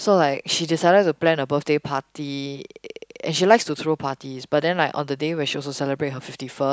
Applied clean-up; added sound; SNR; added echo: none; none; none; none.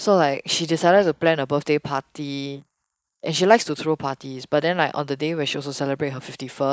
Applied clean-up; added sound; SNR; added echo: neural mask model Resemble Enhance denoiser.